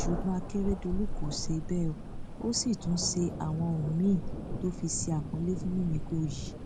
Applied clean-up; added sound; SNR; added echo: none; Thunder; 4 dB; none.